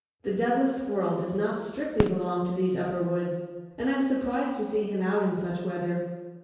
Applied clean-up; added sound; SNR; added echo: none; Fireworks; 9 dB; reverberation time 1.2 s.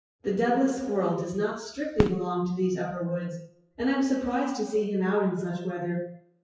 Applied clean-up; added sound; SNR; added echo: classical method WPE with log-MMSE.